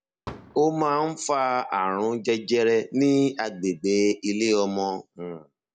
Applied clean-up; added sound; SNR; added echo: none; Fireworks; 19 dB; none.